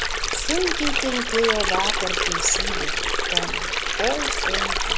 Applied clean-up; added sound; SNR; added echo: none; Stream; -4 dB; none.